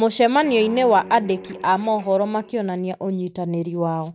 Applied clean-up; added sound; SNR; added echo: none; Guitar; 18 dB; none.